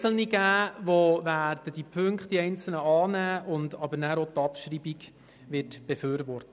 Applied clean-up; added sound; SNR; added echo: none; none; none; none.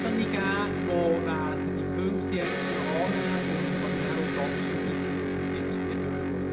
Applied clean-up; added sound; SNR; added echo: none; Electric guitar; -4 dB; reverberation time 0.8 s.